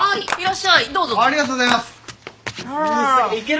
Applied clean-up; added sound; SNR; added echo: none; Clapping; 7 dB; none.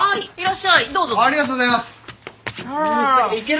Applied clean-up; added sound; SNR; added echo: none; none; none; none.